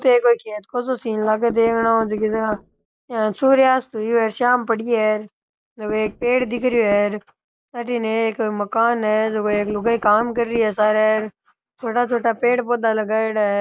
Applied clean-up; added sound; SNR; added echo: none; Knock / Wood; 16 dB; none.